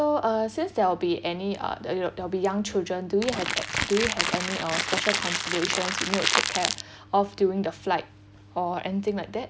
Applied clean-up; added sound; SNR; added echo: none; Crackle; 0 dB; none.